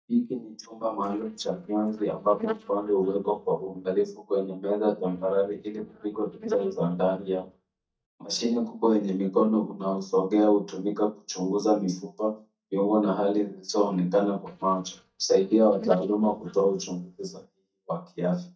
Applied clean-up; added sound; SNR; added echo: neural mask model DeepFilterNet 3.